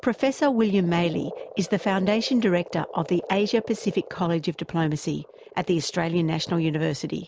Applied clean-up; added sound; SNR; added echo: none; Frog; 18 dB; none.